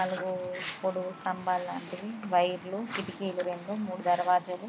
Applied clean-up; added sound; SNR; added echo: none; none; none; none.